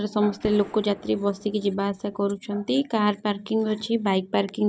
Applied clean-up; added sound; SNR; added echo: none; Gunshot, gunfire; 19 dB; none.